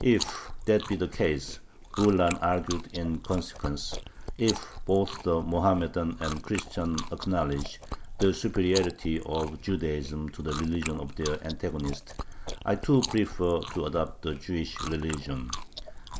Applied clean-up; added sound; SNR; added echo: neural mask model Resemble Enhance denoiser.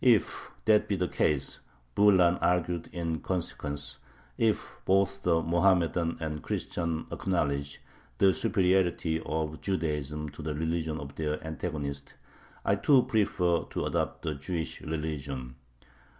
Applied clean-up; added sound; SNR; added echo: none; none; none; none.